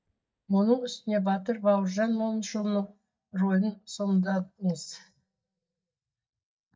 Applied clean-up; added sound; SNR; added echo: neural mask model DeepFilterNet 3.